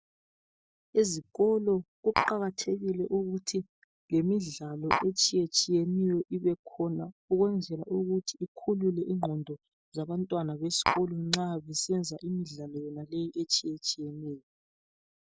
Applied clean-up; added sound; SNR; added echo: neural mask model DeepFilterNet 3.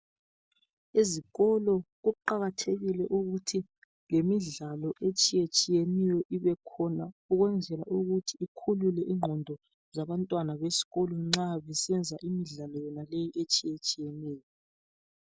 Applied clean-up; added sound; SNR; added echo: none; none; none; none.